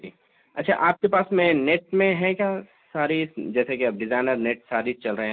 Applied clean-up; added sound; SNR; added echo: none; none; none; none.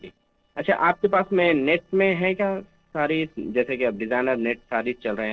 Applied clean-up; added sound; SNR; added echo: neural separator model SepFormer DNS4.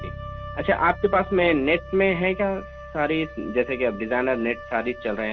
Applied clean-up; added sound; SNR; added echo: none; Bass guitar + Wind instrument, woodwind instrument; 13 dB; none.